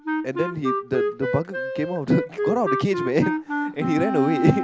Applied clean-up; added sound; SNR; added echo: none; Wind instrument, woodwind instrument; 3 dB; none.